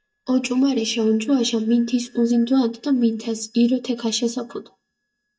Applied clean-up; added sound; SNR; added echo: neural mask model DeepFilterNet 3.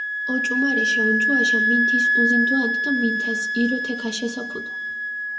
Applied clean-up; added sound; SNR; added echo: none; Wind instrument, woodwind instrument; -3 dB; reverberation time 1.2 s.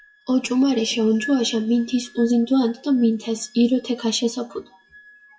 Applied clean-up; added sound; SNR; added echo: classical method WPE with log-MMSE.